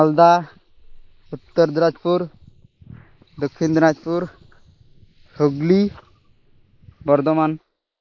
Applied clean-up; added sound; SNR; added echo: neural mask model Resemble Enhance denoiser.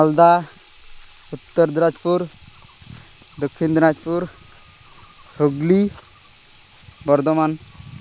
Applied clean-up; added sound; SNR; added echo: none; Sink (filling or washing) / Water tap, faucet; 20 dB; none.